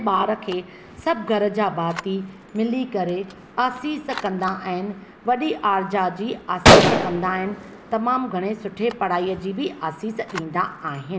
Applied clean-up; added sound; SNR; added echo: none; Gunshot, gunfire; 1 dB; none.